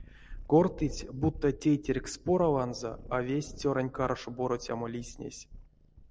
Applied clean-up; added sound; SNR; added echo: none; Purr; 16 dB; none.